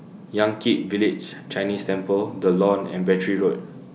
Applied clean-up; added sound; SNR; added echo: none; none; none; none.